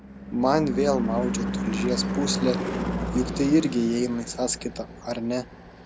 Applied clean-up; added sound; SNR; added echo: none; Car passing by / Engine / Truck; 4 dB; none.